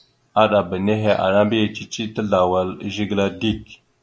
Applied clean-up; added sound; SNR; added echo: none; none; none; none.